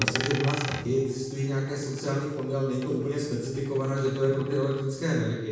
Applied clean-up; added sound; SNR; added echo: none; Coin (dropping); 11 dB; reverberation time 1.1 s.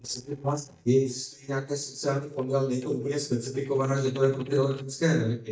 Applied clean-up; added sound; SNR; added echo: neural mask model DeepFilterNet 3.